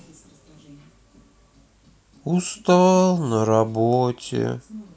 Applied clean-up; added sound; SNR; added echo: none; none; none; none.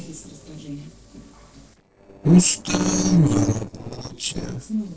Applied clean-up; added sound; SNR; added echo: neural separator model SepFormer DNS4.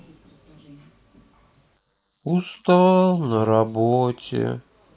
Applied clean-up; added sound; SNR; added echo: neural mask model Resemble Enhance denoiser.